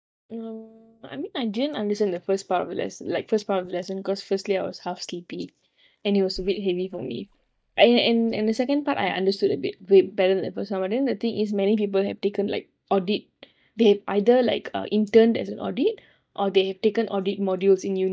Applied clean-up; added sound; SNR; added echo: neural mask model DeepFilterNet 3.